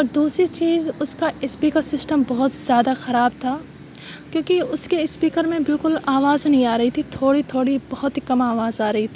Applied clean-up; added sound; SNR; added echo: none; none; none; none.